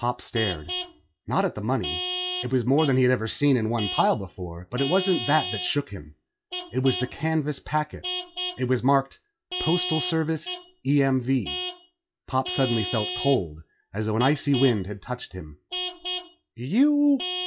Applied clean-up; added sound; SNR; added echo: classical method log-MMSE.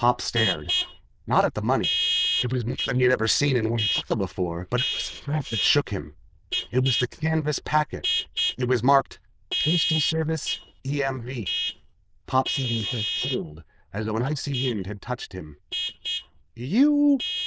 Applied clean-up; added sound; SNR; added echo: neural diffusion model UNIVERSE++.